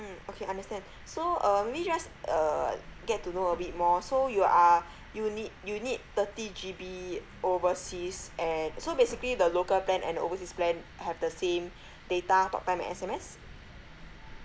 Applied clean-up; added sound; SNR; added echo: none; Truck; 18 dB; none.